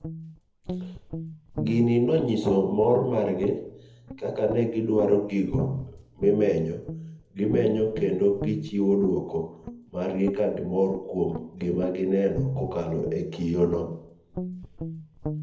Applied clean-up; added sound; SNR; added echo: none; Guitar; 10 dB; reverberation time 0.7 s.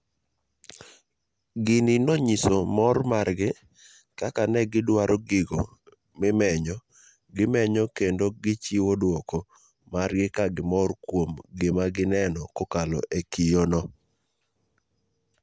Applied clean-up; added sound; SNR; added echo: none; none; none; none.